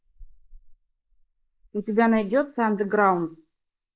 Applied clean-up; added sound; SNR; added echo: neural mask model Resemble Enhance denoiser.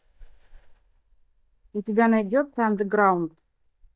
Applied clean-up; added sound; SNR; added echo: neural mask model DeepFilterNet 3.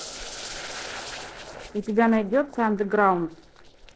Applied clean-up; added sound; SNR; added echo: neural separator model SepFormer DNS4.